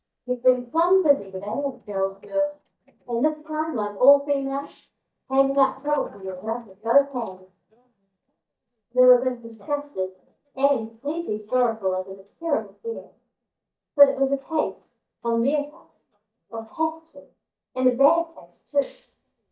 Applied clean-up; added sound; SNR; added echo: neural mask model DeepFilterNet 3.